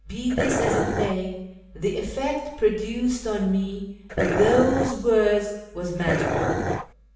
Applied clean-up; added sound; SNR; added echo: none; Dog; 0 dB; reverberation time 0.9 s.